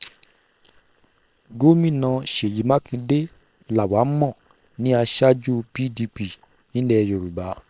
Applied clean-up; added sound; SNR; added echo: neural separator model SepFormer WHAM!.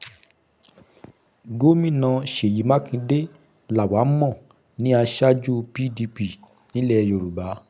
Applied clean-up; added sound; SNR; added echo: none; none; none; none.